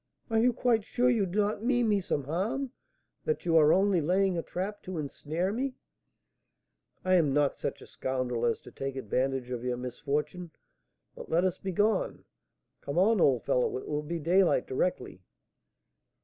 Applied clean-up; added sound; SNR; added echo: none; none; none; none.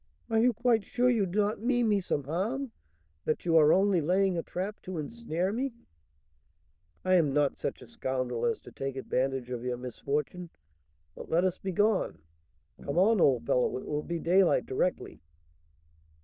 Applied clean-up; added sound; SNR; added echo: neural diffusion model UNIVERSE++.